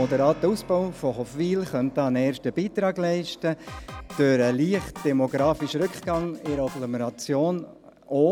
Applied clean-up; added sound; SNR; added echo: none; Drum kit + Keyboard (musical); 18 dB; none.